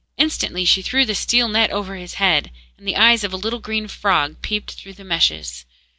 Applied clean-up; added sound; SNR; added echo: none; none; none; none.